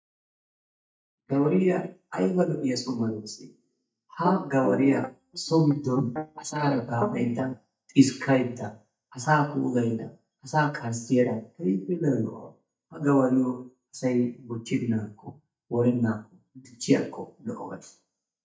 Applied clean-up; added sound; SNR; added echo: neural mask model DeepFilterNet 3.